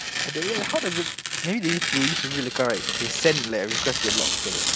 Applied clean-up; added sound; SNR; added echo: none; Tearing; 0 dB; none.